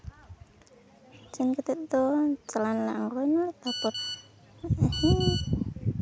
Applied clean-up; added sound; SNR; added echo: none; Telephone; 9 dB; none.